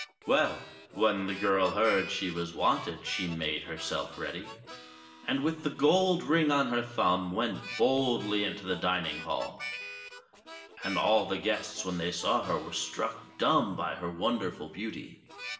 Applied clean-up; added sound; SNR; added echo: none; Harmonica; 15 dB; reverberation time 0.7 s.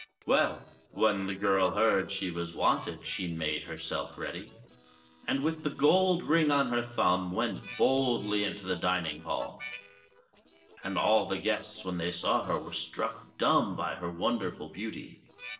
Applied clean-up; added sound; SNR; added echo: neural separator model SepFormer DNS4.